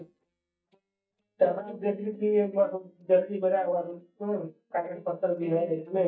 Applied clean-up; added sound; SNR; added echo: neural mask model DeepFilterNet 3.